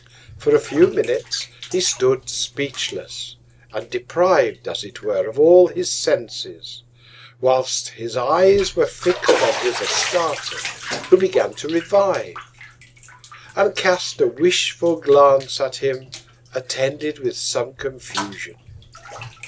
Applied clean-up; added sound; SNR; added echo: none; Bathtub (filling or washing); 12 dB; none.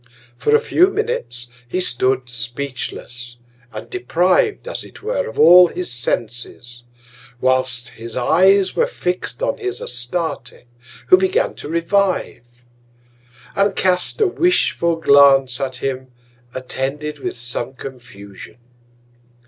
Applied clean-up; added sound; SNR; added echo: none; none; none; none.